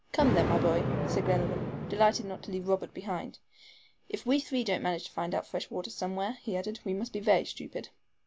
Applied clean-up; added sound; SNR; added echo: none; Thunder; 5 dB; none.